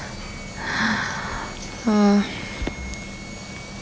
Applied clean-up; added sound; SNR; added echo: none; Sawing; 15 dB; none.